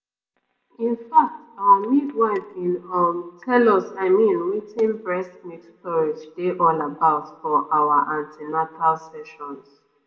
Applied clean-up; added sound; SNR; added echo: none; none; none; reverberation time 0.9 s.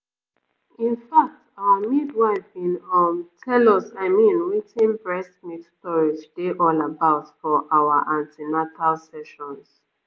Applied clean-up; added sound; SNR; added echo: none; none; none; none.